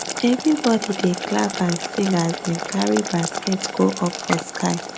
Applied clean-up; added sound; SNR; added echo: none; Boiling; 7 dB; none.